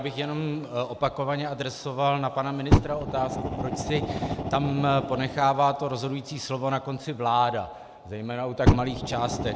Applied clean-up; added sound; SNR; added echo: none; Fire; 3 dB; none.